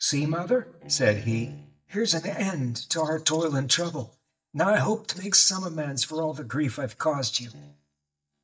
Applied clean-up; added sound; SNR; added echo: neural mask model DeepFilterNet 3.